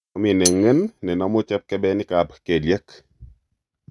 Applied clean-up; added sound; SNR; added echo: neural mask model RNNoise.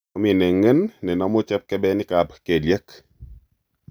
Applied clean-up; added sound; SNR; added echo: none; none; none; none.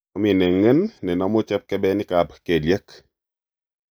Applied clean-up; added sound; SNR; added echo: neural mask model Resemble Enhance denoiser.